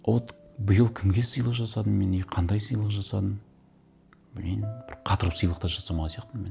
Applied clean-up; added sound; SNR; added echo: none; none; none; none.